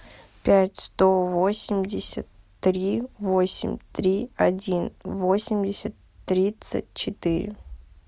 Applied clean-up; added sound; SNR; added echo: none; none; none; none.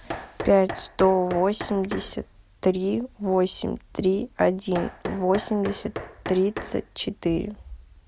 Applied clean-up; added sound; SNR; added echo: none; Knock; 13 dB; none.